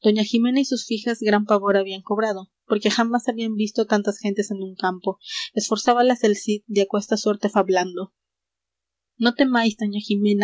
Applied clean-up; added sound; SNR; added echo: none; none; none; none.